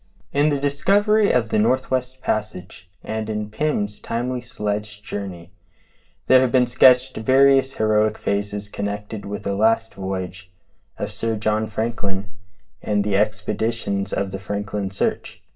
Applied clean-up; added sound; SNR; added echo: none; none; none; reverberation time 0.2 s.